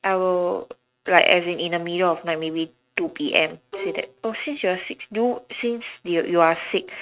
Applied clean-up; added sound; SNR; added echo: neural mask model RNNoise.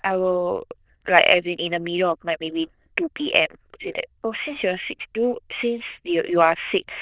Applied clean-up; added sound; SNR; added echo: neural diffusion model UNIVERSE++.